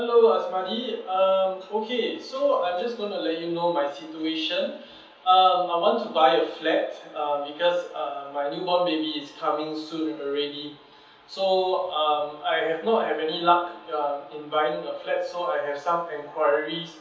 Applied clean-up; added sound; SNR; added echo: none; none; none; reverberation time 0.7 s.